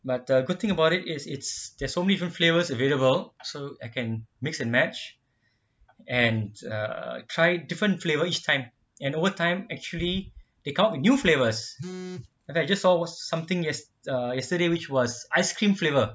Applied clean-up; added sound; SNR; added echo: none; none; none; none.